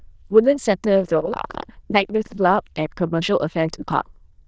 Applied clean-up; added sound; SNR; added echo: neural diffusion model UNIVERSE++.